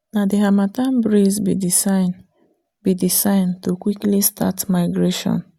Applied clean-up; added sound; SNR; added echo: none; none; none; none.